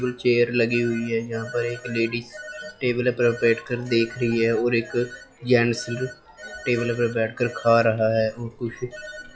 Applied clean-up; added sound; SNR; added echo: classical method log-MMSE.